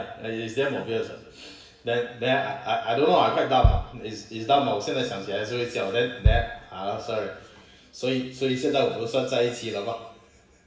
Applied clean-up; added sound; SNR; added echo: none; Bass drum; 2 dB; reverberation time 1.1 s.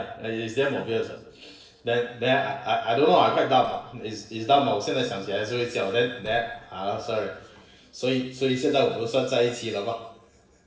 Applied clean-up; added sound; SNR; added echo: neural separator model SepFormer DNS4.